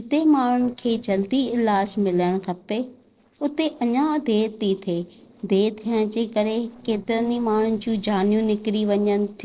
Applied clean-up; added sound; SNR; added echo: neural separator model SepFormer DNS4.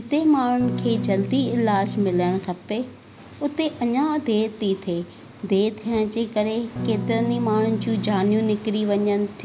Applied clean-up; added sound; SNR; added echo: none; Electric guitar / Strum; 6 dB; none.